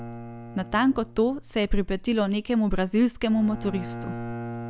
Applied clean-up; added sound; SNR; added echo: none; Bowed string instrument; 13 dB; none.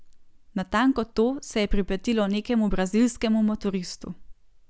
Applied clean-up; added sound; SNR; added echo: none; none; none; none.